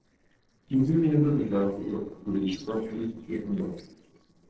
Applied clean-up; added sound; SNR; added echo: neural separator model SepFormer DNS4.